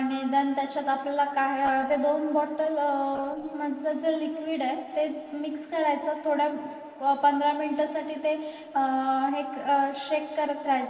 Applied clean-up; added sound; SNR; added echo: neural separator model SepFormer DNS4.